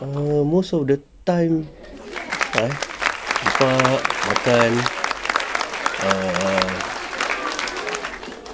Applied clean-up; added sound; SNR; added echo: none; Applause; 2 dB; none.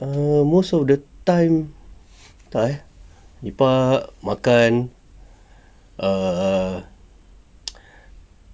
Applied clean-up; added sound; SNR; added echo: none; none; none; none.